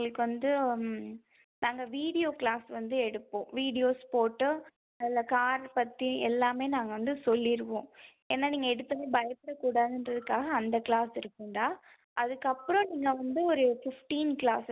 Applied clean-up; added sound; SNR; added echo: none; none; none; none.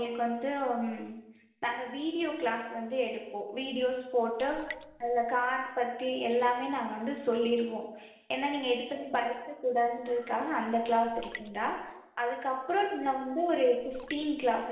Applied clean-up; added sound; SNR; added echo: neural separator model SepFormer DNS4.